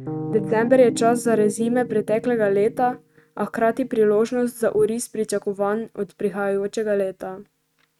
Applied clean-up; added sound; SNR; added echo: neural mask model RNNoise.